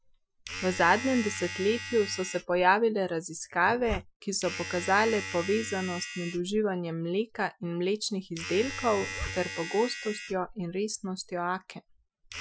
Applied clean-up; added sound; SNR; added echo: classical method Wiener filter.